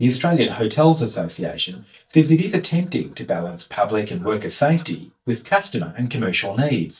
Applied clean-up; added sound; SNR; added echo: neural mask model DeepFilterNet 3.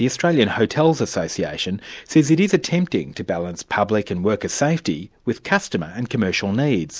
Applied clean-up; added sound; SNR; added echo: none; none; none; none.